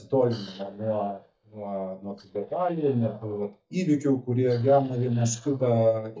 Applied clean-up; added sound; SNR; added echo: neural mask model DeepFilterNet 3.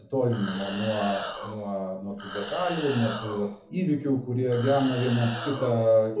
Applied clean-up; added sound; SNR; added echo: none; Animal; 11 dB; reverberation time 0.7 s.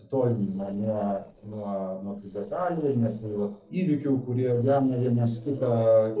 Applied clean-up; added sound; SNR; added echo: neural separator model SepFormer DNS4.